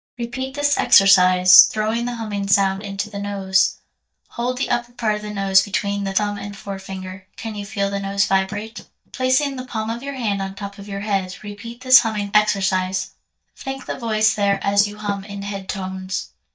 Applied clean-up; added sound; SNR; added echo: neural mask model DeepFilterNet 3.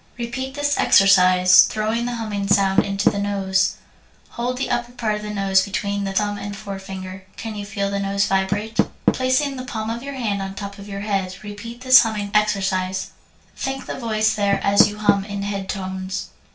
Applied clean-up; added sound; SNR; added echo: none; Door; 7 dB; reverberation time 0.3 s.